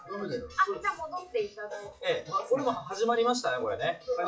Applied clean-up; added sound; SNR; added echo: classical method WPE with log-MMSE.